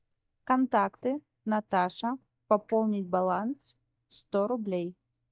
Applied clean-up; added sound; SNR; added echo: neural mask model DeepFilterNet 3.